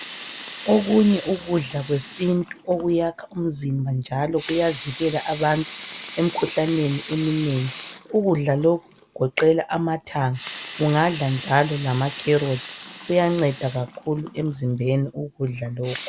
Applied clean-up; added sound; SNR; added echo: none; Sink (filling or washing) / Water tap, faucet / Liquid; 16 dB; none.